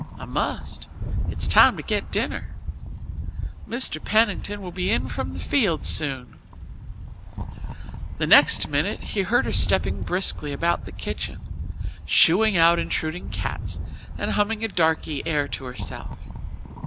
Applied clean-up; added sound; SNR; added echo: none; Rattle; 5 dB; none.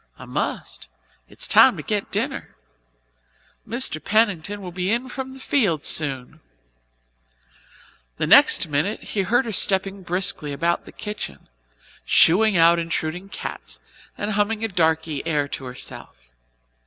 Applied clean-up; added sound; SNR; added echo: none; none; none; none.